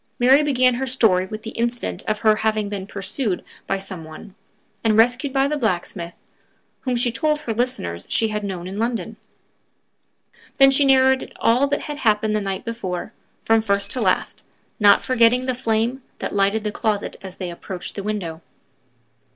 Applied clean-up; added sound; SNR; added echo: none; Tambourine; 7 dB; none.